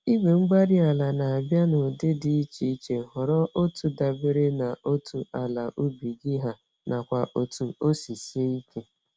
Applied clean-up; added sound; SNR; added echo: none; none; none; none.